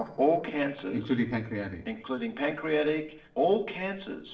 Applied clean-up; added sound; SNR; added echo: neural separator model SepFormer DNS4.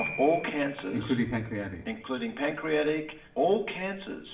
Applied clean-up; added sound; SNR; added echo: none; Piano; 16 dB; reverberation time 0.6 s.